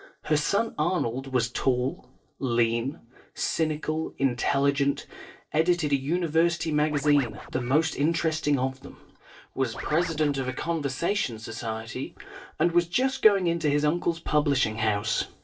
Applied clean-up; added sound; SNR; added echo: neural separator model SepFormer DNS4.